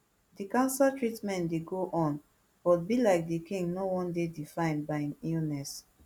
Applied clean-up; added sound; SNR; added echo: none; none; none; none.